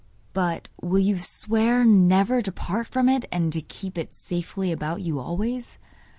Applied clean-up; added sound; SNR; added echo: none; none; none; none.